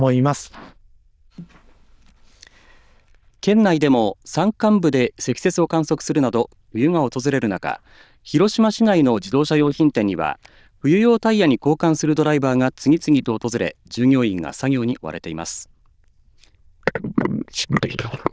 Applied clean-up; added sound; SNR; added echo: neural diffusion model UNIVERSE++.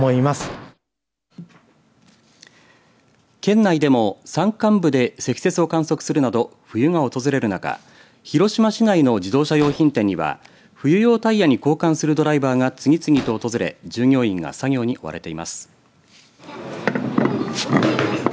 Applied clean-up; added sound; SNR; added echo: none; Explosion; 18 dB; none.